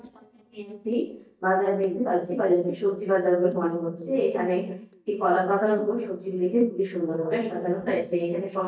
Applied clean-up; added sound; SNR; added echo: neural mask model DeepFilterNet 3.